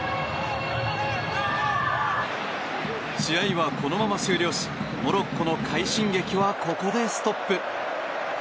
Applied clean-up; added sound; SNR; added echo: none; none; none; none.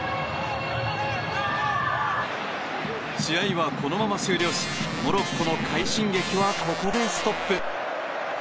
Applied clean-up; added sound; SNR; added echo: none; Organ; 6 dB; none.